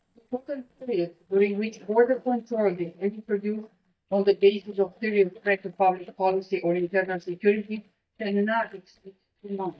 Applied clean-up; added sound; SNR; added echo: neural mask model DeepFilterNet 3.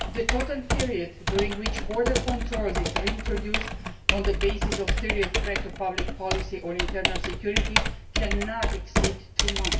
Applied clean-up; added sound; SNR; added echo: none; Computer keyboard; -4 dB; reverberation time 0.3 s.